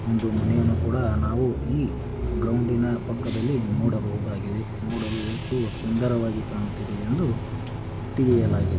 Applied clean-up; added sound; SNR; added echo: none; Bus / Engine; 2 dB; none.